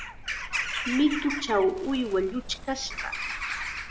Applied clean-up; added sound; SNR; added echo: none; Bird vocalization, bird call, bird song / Crow; 5 dB; none.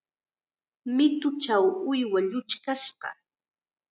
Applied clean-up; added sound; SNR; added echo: none; none; none; none.